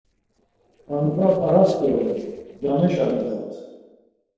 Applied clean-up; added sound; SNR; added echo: neural separator model SepFormer DNS4.